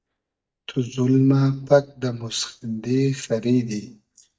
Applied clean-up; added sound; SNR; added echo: neural mask model DeepFilterNet 3.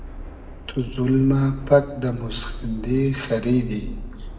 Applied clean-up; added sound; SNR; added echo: none; Subway, metro, underground; 11 dB; reverberation time 1.3 s.